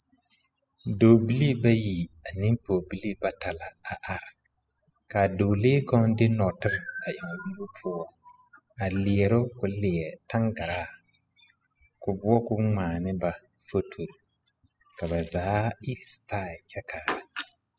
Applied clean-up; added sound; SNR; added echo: classical method spectral subtraction.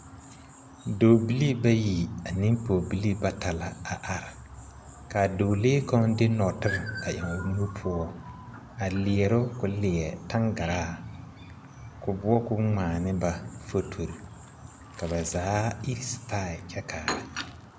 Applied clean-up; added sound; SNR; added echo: none; Chirp, tweet; 17 dB; none.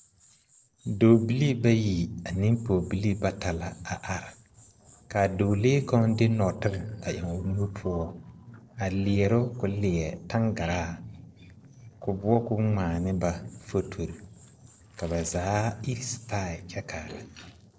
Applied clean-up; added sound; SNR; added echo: neural separator model SepFormer DNS4.